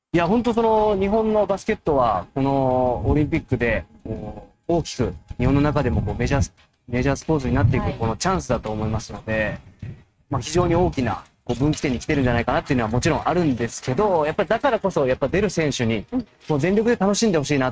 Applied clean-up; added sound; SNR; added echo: neural mask model RNNoise.